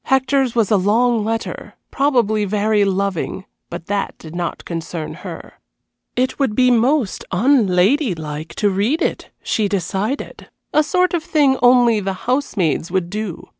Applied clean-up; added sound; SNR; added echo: none; none; none; none.